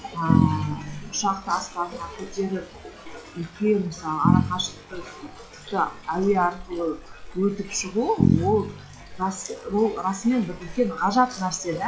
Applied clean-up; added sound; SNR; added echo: classical method log-MMSE.